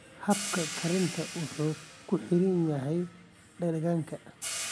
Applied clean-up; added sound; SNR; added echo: none; Hi-hat; 9 dB; none.